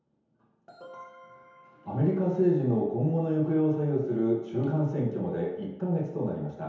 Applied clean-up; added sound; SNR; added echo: none; none; none; reverberation time 1.0 s.